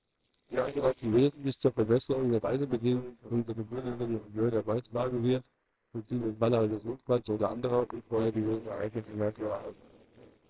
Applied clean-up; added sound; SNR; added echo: neural separator model SepFormer WHAMR!.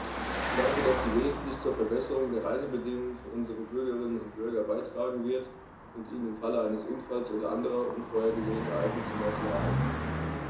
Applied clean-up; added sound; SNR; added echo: none; Car passing by; 4 dB; reverberation time 0.7 s.